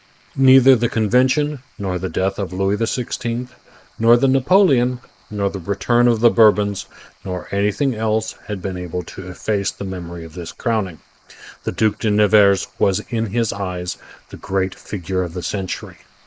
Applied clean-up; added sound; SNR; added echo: neural mask model Resemble Enhance denoiser.